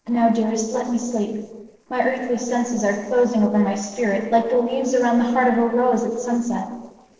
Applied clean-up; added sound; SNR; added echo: neural separator model SepFormer DNS4.